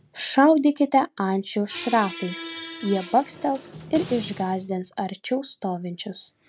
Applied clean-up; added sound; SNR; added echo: none; Squeak; 16 dB; none.